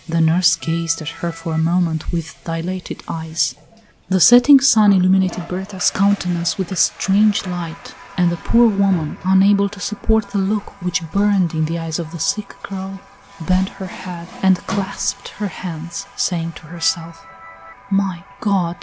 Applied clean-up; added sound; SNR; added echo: none; Water tap, faucet + Organ; 20 dB; none.